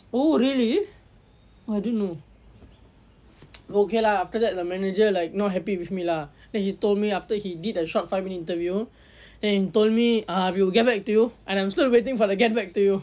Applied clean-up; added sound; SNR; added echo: none; none; none; none.